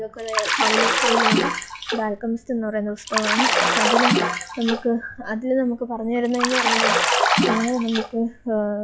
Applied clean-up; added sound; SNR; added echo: classical method log-MMSE.